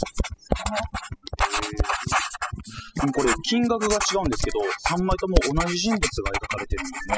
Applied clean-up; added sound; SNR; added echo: classical method spectral subtraction.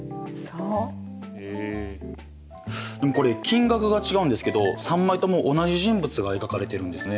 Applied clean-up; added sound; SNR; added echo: none; none; none; none.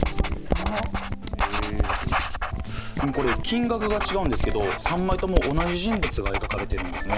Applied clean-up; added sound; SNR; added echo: none; Writing; -2 dB; none.